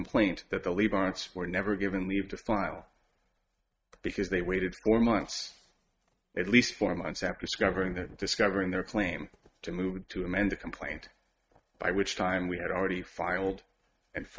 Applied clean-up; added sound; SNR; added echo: neural mask model RNNoise.